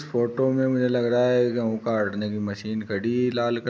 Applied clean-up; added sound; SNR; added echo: none; none; none; none.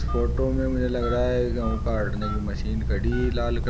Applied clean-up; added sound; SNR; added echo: none; Telephone; -2 dB; none.